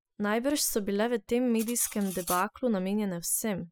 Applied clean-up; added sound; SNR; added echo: classical method spectral subtraction.